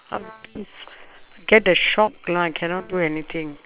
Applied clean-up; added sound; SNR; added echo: neural separator model SepFormer WHAM!.